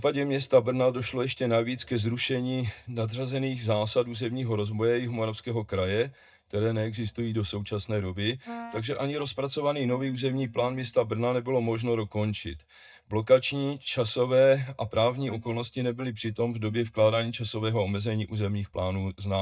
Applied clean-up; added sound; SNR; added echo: neural mask model DeepFilterNet 3.